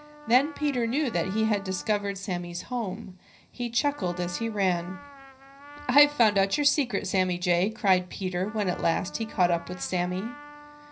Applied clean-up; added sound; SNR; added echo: none; Trumpet; 19 dB; reverberation time 0.4 s.